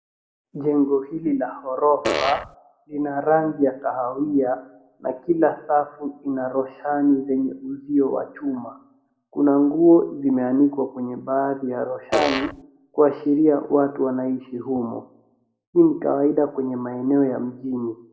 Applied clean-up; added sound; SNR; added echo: none; Fart; 2 dB; reverberation time 0.6 s.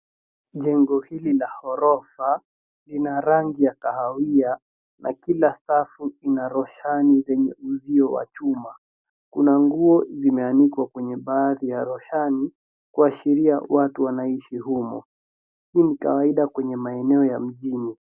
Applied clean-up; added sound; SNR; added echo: none; none; none; none.